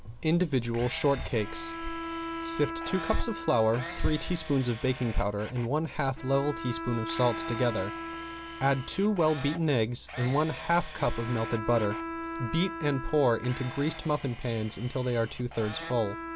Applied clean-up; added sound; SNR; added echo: none; Camera + Bowed string instrument; 10 dB; none.